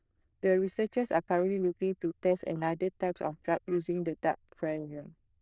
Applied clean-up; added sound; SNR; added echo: neural diffusion model UNIVERSE++.